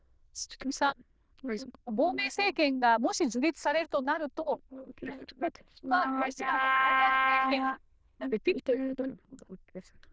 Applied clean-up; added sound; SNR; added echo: neural diffusion model UNIVERSE++.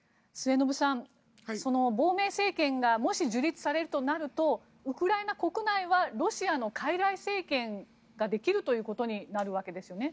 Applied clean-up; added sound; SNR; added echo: none; none; none; none.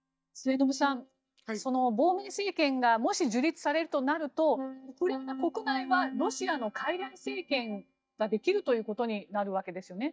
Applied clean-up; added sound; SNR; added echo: neural mask model DeepFilterNet 3.